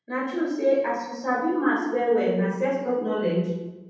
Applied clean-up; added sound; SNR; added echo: none; none; none; reverberation time 1.1 s.